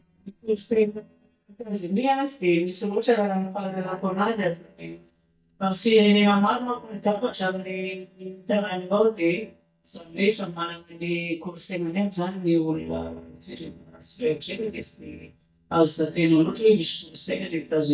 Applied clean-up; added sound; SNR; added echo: neural mask model DeepFilterNet 3.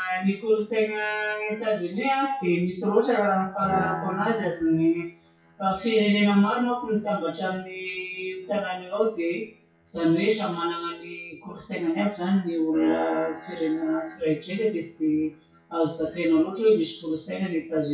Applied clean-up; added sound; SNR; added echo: classical method WPE with log-MMSE.